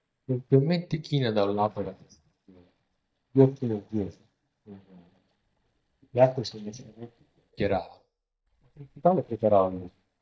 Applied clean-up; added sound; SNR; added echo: neural mask model DeepFilterNet 3.